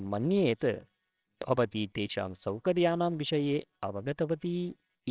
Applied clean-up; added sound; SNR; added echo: neural separator model SepFormer WHAMR!.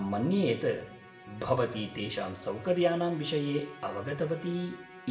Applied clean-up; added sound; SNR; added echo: none; Musical instrument; 19 dB; reverberation time 0.6 s.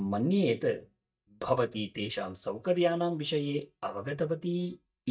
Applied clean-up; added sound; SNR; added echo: neural mask model DeepFilterNet 3.